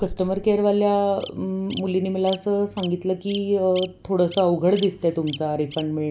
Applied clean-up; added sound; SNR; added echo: none; Bird vocalization, bird call, bird song; 18 dB; none.